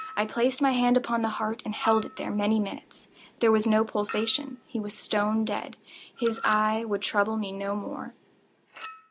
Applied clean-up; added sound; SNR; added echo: none; Chink, clink; 15 dB; none.